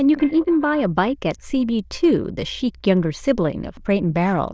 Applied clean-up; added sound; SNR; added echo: neural diffusion model UNIVERSE++.